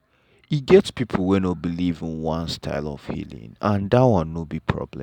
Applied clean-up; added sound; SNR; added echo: none; none; none; none.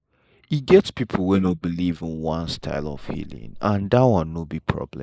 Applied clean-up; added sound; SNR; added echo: neural mask model Resemble Enhance denoiser.